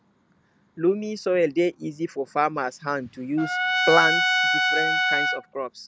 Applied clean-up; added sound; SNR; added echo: none; Trumpet; -1 dB; none.